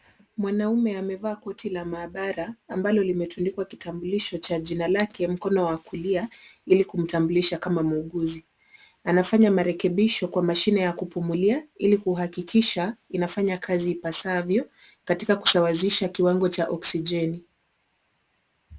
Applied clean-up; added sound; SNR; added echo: none; none; none; none.